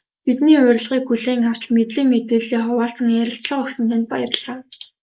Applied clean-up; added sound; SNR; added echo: neural mask model Resemble Enhance denoiser.